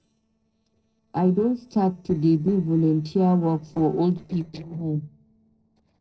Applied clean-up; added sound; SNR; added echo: neural separator model SepFormer DNS4.